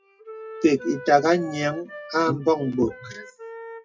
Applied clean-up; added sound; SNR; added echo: classical method WPE with log-MMSE.